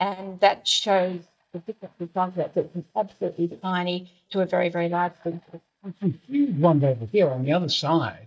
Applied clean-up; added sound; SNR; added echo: neural mask model DeepFilterNet 3.